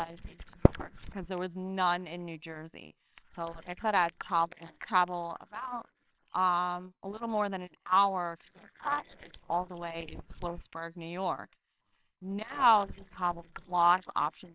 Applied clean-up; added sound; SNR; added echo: neural separator model SepFormer WHAMR!.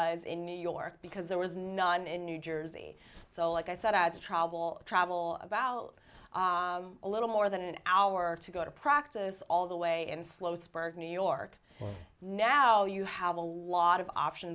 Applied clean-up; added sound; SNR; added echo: none; none; none; none.